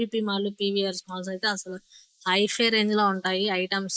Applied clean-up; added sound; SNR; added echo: neural mask model Resemble Enhance denoiser.